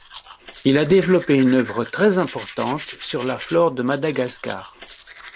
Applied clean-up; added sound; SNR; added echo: none; Domestic sounds, home sounds; 17 dB; none.